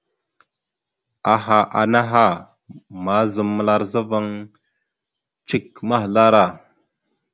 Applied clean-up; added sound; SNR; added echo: none; none; none; none.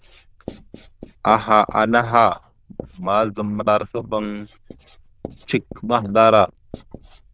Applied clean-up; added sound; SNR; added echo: neural diffusion model UNIVERSE++.